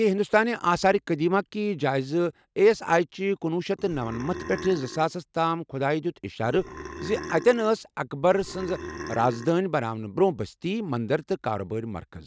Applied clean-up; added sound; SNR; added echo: none; Burping, eructation; 13 dB; none.